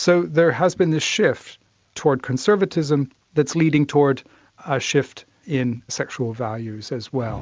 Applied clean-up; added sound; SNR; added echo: none; none; none; none.